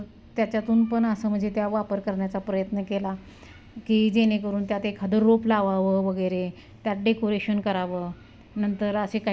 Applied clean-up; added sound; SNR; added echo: none; none; none; none.